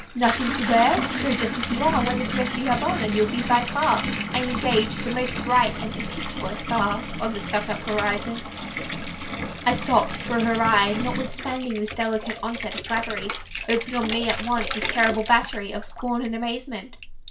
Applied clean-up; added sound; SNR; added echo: none; Bathtub (filling or washing) / Water tap, faucet; 4 dB; reverberation time 0.2 s.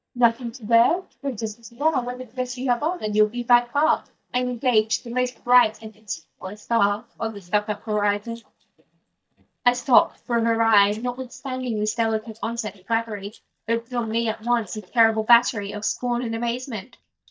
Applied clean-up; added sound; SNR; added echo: neural mask model DeepFilterNet 3.